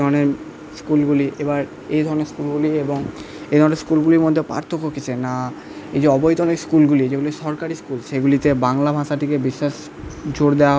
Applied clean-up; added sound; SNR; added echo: none; none; none; none.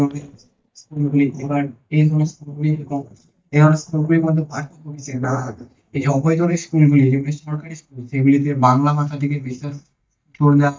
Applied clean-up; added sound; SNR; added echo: neural mask model DeepFilterNet 3.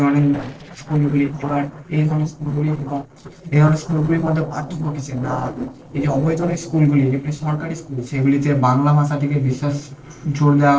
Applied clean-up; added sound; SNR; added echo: neural separator model SepFormer DNS4.